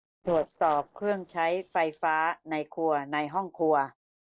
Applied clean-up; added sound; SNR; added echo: neural separator model SepFormer DNS4.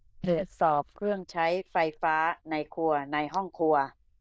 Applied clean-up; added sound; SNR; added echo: neural diffusion model UNIVERSE++.